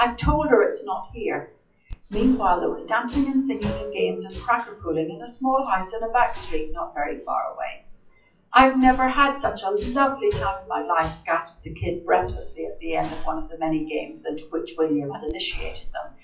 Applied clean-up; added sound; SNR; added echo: classical method WPE with log-MMSE.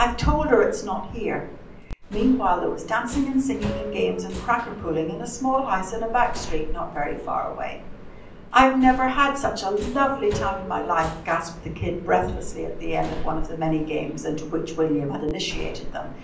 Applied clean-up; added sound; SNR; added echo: none; Subway, metro, underground; 8 dB; reverberation time 0.6 s.